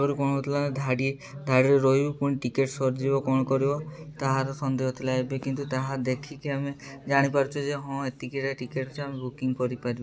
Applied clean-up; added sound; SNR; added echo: none; none; none; none.